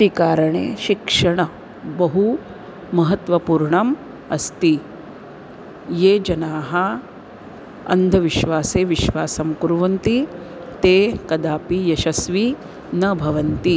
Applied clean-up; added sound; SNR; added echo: none; none; none; none.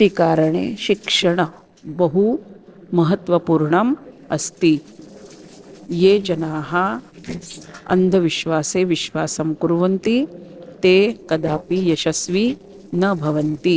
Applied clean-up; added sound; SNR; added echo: neural separator model SepFormer DNS4.